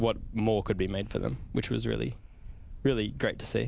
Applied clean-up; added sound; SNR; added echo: none; Camera; 11 dB; none.